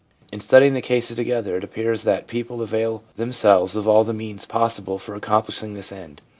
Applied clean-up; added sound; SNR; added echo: none; none; none; none.